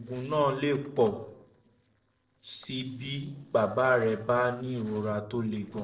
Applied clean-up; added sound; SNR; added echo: neural separator model SepFormer DNS4.